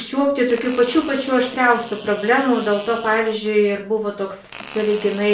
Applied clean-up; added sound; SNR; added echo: none; Fart; 19 dB; reverberation time 0.4 s.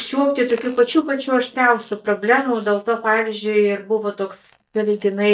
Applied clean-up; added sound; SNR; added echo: neural mask model DeepFilterNet 3.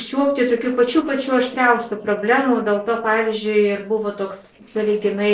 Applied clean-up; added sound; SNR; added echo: neural separator model SepFormer DNS4.